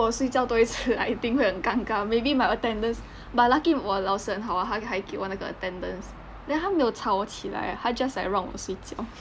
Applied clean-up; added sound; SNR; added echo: none; none; none; none.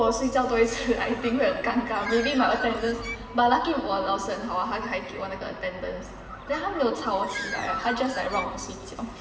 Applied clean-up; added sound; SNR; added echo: none; Bird; 13 dB; reverberation time 2.4 s.